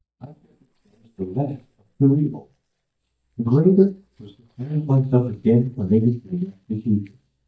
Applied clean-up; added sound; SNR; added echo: neural mask model DeepFilterNet 3.